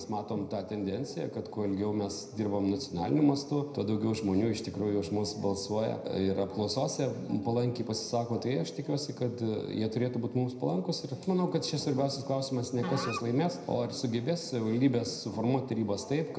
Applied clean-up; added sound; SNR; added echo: none; Musical instrument; 13 dB; reverberation time 0.8 s.